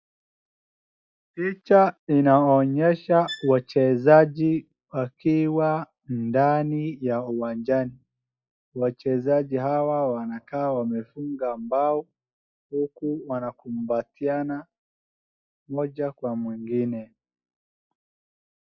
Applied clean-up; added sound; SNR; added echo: classical method log-MMSE.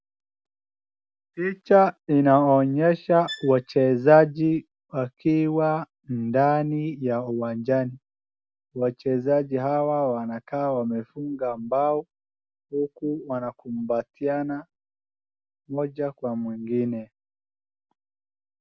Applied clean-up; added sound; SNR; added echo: none; Bowed string instrument; 16 dB; none.